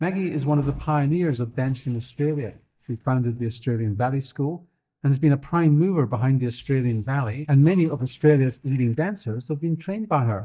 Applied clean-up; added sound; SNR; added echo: neural mask model DeepFilterNet 3.